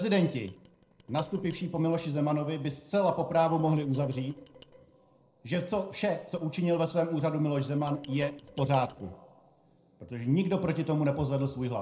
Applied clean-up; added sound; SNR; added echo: neural separator model SepFormer DNS4.